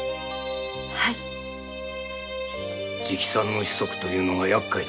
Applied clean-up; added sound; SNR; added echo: none; none; none; none.